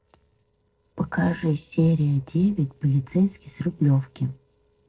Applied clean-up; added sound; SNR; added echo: neural separator model SepFormer DNS4.